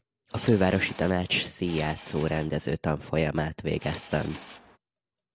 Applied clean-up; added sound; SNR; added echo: none; Subway, metro, underground / Engine; 17 dB; none.